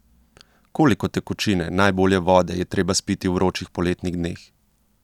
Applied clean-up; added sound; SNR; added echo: none; none; none; none.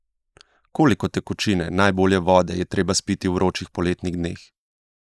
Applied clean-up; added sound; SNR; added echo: neural mask model Resemble Enhance denoiser.